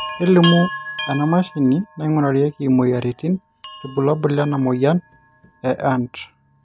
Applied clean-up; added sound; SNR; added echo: none; Chime; 14 dB; none.